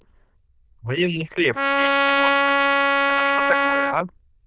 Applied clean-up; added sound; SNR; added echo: neural diffusion model UNIVERSE++.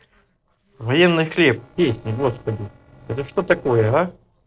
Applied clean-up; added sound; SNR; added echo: neural separator model SepFormer DNS4.